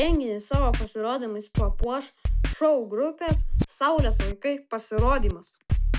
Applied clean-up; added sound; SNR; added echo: none; Scratching (performance technique); -2 dB; none.